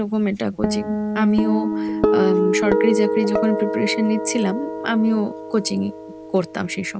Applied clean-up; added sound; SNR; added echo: none; Guitar; 1 dB; none.